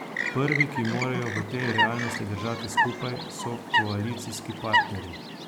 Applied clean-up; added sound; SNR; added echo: none; Chirp, tweet; -2 dB; none.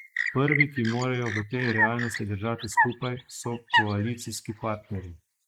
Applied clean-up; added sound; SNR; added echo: neural mask model Resemble Enhance denoiser.